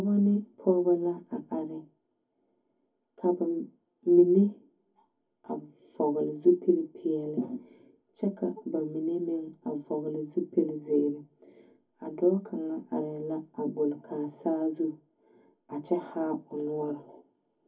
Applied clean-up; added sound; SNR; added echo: none; none; none; reverberation time 0.3 s.